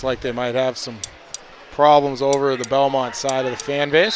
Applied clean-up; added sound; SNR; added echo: none; Cutlery, silverware; 18 dB; none.